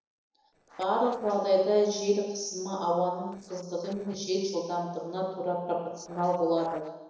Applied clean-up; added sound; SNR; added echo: neural separator model SepFormer DNS4.